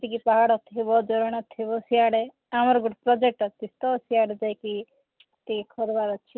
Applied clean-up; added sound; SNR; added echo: none; none; none; none.